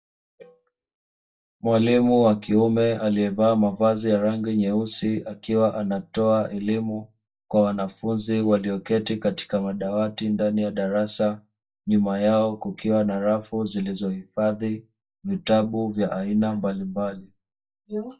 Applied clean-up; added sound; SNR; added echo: neural mask model DeepFilterNet 3.